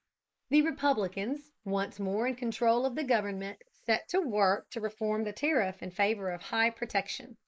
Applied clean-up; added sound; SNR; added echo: neural mask model Resemble Enhance denoiser.